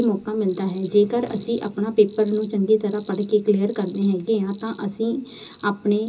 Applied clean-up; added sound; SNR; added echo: none; Cricket; 7 dB; reverberation time 0.2 s.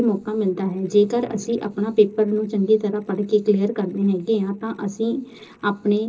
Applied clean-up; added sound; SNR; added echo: neural separator model SepFormer DNS4.